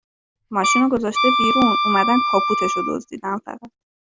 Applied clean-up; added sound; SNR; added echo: none; Wind instrument, woodwind instrument; -1 dB; none.